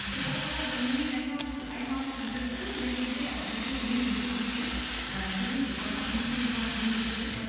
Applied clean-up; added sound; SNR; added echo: none; Fire; 3 dB; reverberation time 2.1 s.